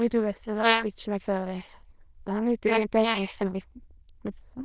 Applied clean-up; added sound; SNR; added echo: neural diffusion model UNIVERSE++.